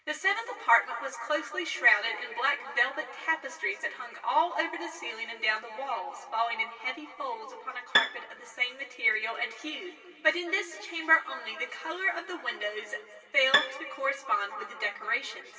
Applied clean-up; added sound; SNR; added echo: none; Bowed string instrument; 0 dB; reverberation time 2.4 s.